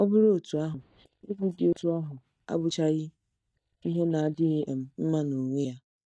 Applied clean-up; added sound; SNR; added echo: neural mask model DeepFilterNet 3.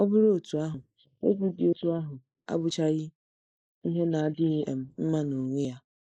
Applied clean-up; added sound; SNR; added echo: neural mask model Resemble Enhance denoiser.